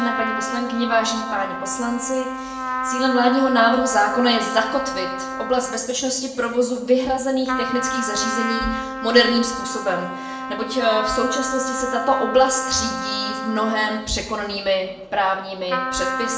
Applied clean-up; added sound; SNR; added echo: none; Trumpet; 6 dB; reverberation time 0.7 s.